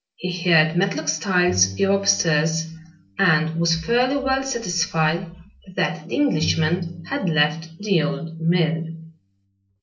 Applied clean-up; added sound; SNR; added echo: none; Bowed string instrument; 17 dB; reverberation time 0.2 s.